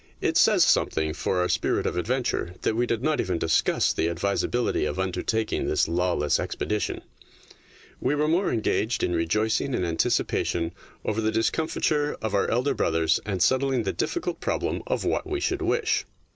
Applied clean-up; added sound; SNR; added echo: none; none; none; none.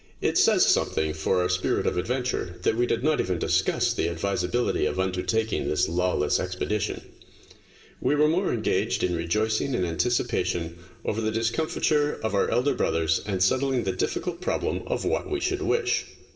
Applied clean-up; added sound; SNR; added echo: none; none; none; reverberation time 1.6 s.